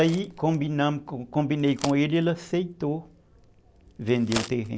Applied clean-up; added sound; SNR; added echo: none; Crack; 15 dB; none.